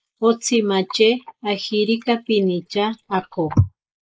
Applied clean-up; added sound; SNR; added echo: neural mask model Resemble Enhance denoiser.